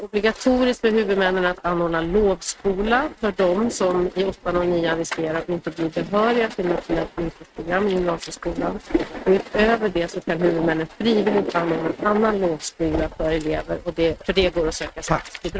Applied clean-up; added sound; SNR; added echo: neural mask model RNNoise.